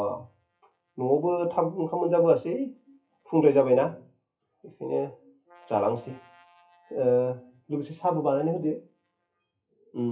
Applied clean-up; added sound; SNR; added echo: classical method WPE with log-MMSE.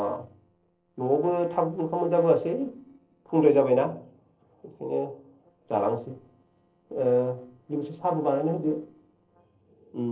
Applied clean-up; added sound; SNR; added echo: neural separator model SepFormer DNS4.